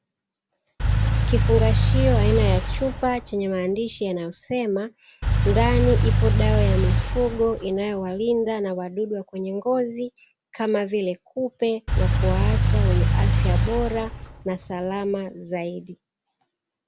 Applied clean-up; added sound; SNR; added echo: none; Engine / Car; -4 dB; none.